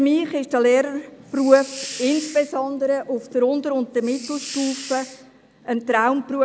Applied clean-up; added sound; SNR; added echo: none; Hiss; 14 dB; none.